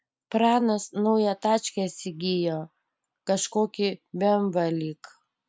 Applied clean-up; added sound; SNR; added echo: none; none; none; none.